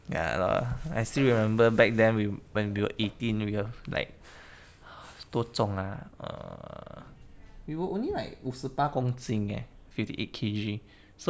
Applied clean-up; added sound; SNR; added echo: none; none; none; none.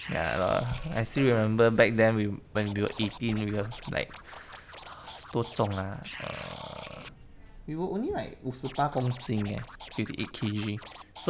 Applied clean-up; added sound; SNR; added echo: none; Scratching (performance technique); 17 dB; none.